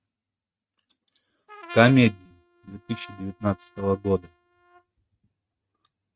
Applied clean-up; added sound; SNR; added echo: neural mask model RNNoise.